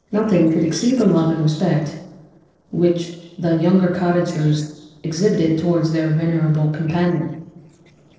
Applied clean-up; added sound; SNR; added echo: neural separator model SepFormer DNS4.